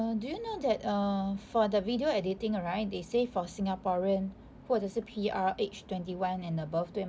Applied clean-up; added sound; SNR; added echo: none; none; none; none.